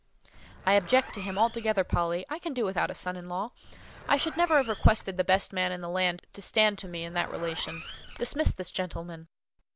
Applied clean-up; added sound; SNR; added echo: none; Zipper (clothing); 16 dB; none.